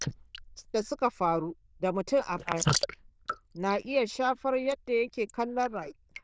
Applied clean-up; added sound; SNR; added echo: neural diffusion model UNIVERSE++.